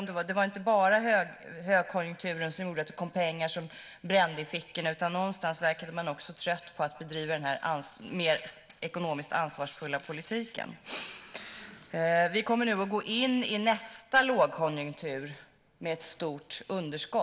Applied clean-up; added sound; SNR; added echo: none; none; none; none.